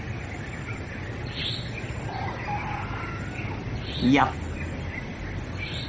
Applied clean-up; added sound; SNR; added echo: none; Cricket / Chicken, rooster; -1 dB; reverberation time 0.4 s.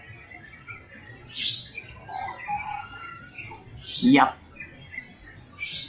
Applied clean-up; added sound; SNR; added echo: classical method WPE with log-MMSE.